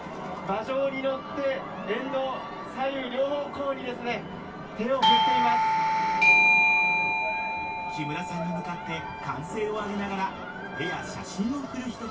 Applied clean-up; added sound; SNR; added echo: none; Doorbell; -3 dB; reverberation time 0.1 s.